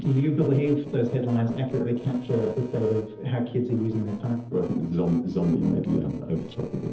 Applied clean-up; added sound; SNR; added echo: neural separator model SepFormer DNS4.